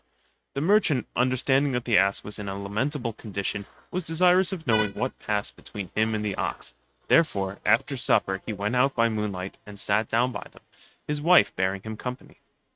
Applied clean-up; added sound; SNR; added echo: neural mask model RNNoise.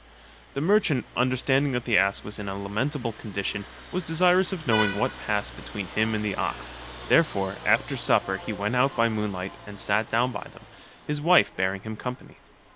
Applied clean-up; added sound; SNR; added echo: none; Vehicle horn, car horn, honking; 14 dB; none.